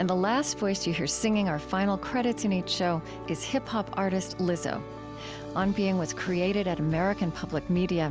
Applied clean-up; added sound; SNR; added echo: none; none; none; none.